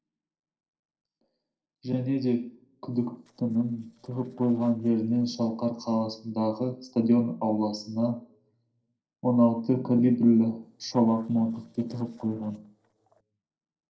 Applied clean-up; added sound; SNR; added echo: neural separator model SepFormer DNS4.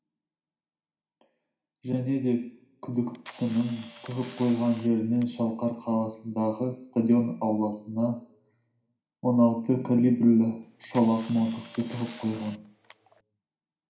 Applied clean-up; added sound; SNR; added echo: none; Camera; 19 dB; reverberation time 0.5 s.